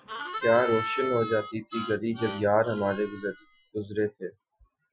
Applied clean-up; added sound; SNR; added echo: classical method Wiener filter.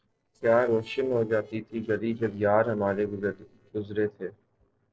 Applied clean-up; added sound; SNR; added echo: neural separator model SepFormer DNS4.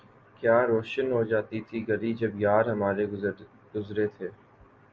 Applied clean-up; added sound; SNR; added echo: none; none; none; none.